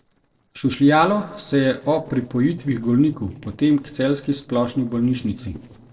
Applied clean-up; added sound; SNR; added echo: neural separator model SepFormer DNS4.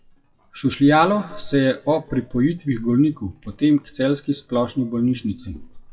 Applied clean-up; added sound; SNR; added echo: classical method WPE with log-MMSE.